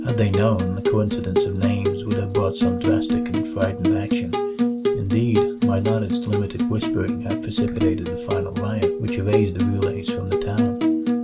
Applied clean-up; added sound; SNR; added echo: none; Acoustic guitar; -2 dB; none.